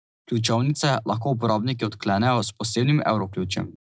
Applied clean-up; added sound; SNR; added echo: none; none; none; none.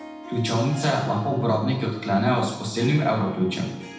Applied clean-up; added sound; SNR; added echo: none; Harp; 16 dB; reverberation time 0.9 s.